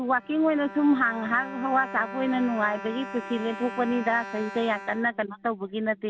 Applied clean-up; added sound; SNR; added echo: none; Bowed string instrument; 13 dB; none.